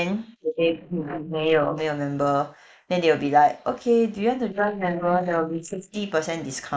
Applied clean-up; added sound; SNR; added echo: neural mask model Resemble Enhance denoiser.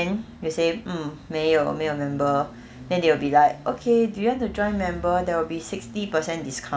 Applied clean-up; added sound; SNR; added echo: none; none; none; none.